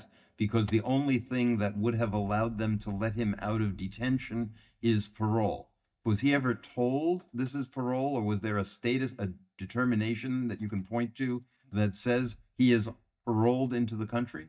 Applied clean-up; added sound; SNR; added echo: neural mask model DeepFilterNet 3.